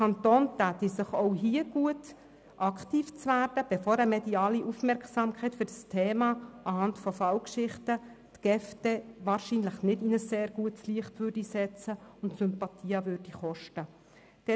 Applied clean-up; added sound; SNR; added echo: none; none; none; none.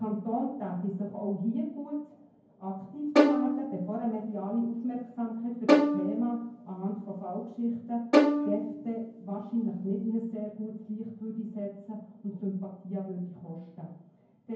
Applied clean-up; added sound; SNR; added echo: none; Bowed string instrument; -5 dB; reverberation time 0.9 s.